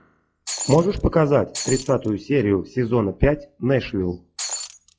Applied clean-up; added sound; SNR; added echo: classical method log-MMSE.